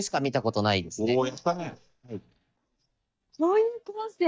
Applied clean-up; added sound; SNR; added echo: neural mask model DeepFilterNet 3.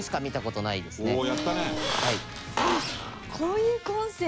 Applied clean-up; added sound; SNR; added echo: none; Squeak; 3 dB; none.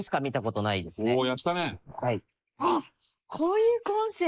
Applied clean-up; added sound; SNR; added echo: neural mask model Resemble Enhance denoiser.